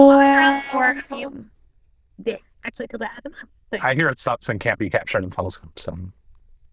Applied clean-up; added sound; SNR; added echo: neural diffusion model UNIVERSE++.